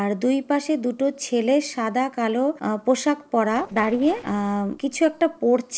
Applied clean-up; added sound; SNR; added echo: neural separator model SepFormer DNS4.